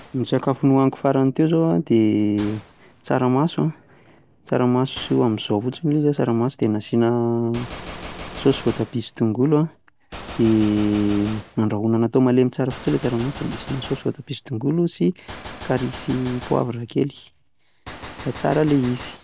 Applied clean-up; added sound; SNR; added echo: none; Gunshot, gunfire; 17 dB; none.